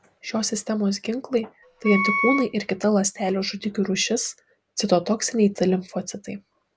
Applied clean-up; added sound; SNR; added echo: none; Wind instrument, woodwind instrument; 2 dB; none.